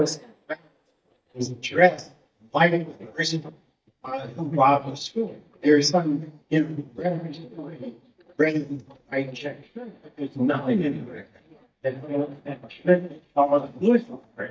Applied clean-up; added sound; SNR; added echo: neural mask model DeepFilterNet 3.